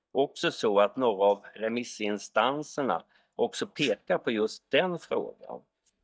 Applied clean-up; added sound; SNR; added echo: neural mask model DeepFilterNet 3.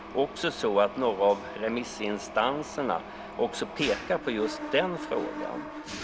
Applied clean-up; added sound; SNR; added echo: none; Mechanisms; 10 dB; none.